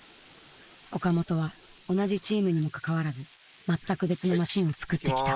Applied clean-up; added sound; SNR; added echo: neural mask model Resemble Enhance denoiser.